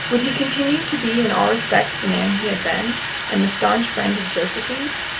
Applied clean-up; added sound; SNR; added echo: none; Sink (filling or washing) / Water tap, faucet; 3 dB; none.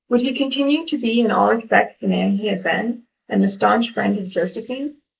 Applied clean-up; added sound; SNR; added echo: neural mask model Resemble Enhance denoiser.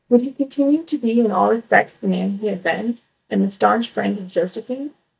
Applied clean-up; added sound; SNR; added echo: neural mask model DeepFilterNet 3.